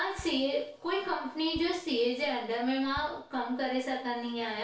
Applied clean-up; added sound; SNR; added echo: neural separator model SepFormer DNS4.